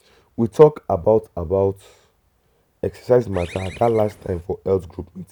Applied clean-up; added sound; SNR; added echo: none; Bird; 19 dB; none.